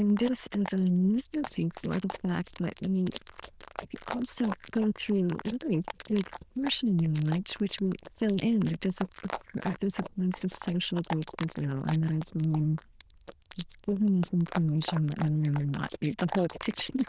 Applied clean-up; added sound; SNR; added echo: neural diffusion model UNIVERSE++.